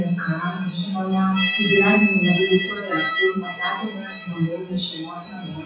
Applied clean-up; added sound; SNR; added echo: classical method WPE with log-MMSE.